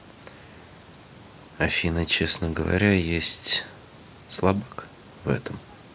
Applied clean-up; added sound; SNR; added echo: none; none; none; none.